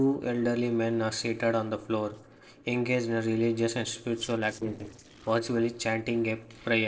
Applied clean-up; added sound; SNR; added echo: neural separator model SepFormer DNS4.